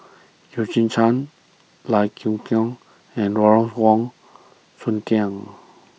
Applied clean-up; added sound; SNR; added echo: none; none; none; none.